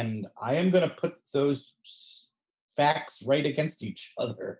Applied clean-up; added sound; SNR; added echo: none; none; none; none.